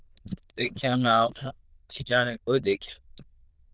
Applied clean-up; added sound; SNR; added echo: neural diffusion model UNIVERSE++.